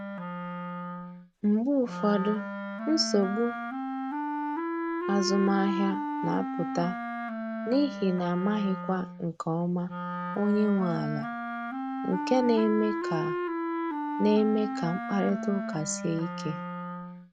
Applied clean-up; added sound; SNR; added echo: none; Wind instrument, woodwind instrument; 4 dB; none.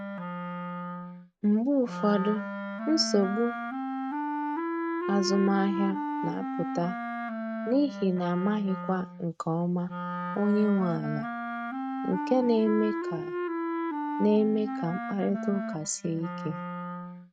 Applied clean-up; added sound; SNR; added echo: neural mask model RNNoise.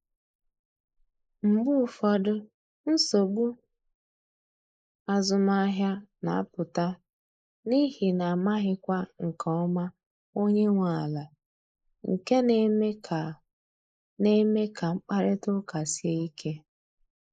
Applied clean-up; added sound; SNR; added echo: neural mask model Resemble Enhance denoiser.